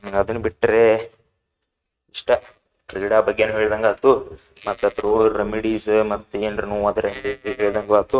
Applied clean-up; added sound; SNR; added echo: neural mask model RNNoise.